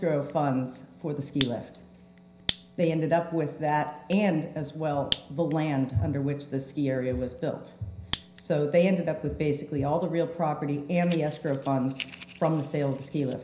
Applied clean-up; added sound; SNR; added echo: none; Fire; 13 dB; reverberation time 0.5 s.